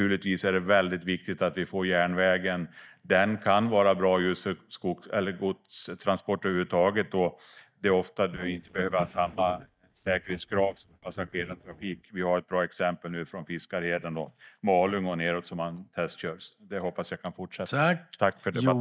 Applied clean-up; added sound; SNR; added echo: neural mask model DeepFilterNet 3.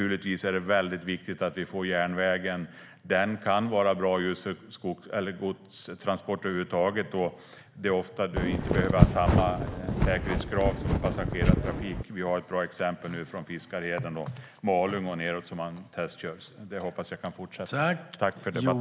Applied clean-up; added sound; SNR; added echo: none; Wind; -4 dB; none.